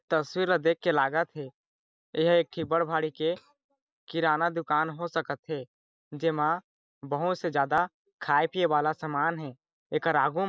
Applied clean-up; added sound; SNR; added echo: none; none; none; none.